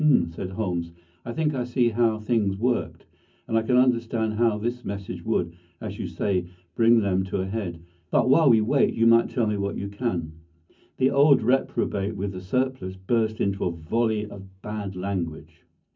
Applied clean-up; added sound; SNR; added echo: none; none; none; reverberation time 0.3 s.